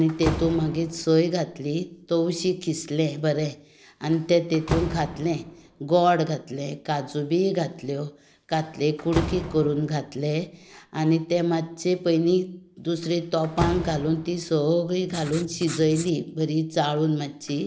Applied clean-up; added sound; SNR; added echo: none; Slam + Writing; 12 dB; none.